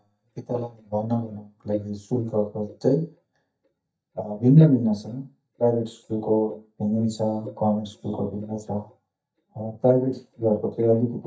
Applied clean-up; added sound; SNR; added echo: neural mask model DeepFilterNet 3.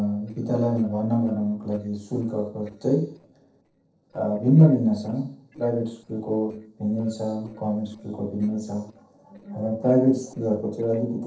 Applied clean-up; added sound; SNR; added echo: neural separator model SepFormer DNS4.